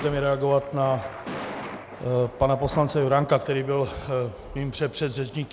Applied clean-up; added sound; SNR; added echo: none; Thunder; 15 dB; none.